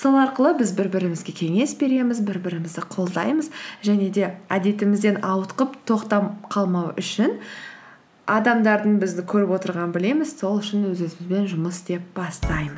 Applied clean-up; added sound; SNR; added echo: none; none; none; none.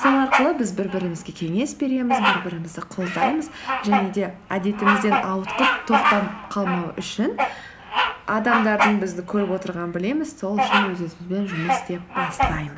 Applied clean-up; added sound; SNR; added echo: none; Bird vocalization, bird call, bird song; 1 dB; none.